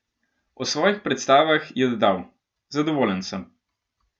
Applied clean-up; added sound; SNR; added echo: none; none; none; none.